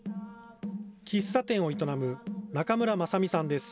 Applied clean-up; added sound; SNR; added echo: none; none; none; none.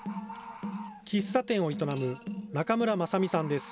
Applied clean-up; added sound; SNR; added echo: none; Cutlery, silverware / Dishes, pots, and pans + Bird; 17 dB; none.